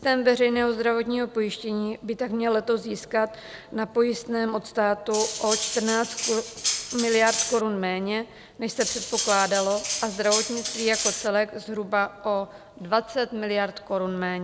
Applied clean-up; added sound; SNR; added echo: none; Cutlery, silverware; 4 dB; none.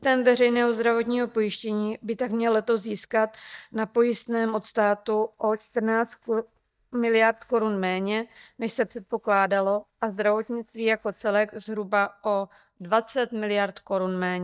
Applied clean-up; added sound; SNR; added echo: neural mask model DeepFilterNet 3.